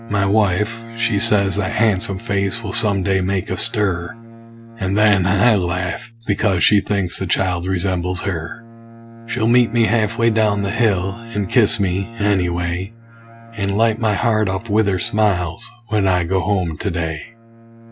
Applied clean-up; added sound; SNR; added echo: none; Bowed string instrument; 18 dB; none.